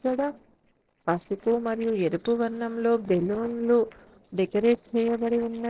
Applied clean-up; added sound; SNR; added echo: neural separator model SepFormer DNS4.